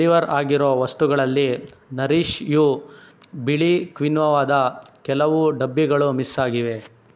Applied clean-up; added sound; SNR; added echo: none; none; none; none.